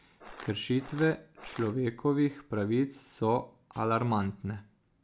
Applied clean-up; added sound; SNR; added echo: none; Crushing; 16 dB; none.